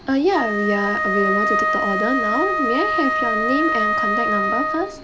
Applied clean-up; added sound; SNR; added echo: none; Wind instrument, woodwind instrument; -2 dB; none.